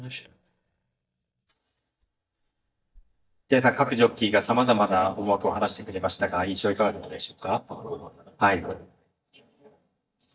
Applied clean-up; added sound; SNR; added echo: neural mask model DeepFilterNet 3.